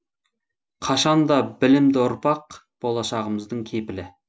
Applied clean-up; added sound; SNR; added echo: none; none; none; none.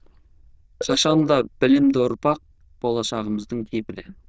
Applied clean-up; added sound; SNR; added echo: neural diffusion model UNIVERSE++.